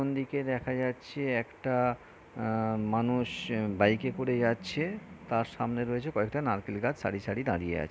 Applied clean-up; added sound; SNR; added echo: none; Animal; 20 dB; none.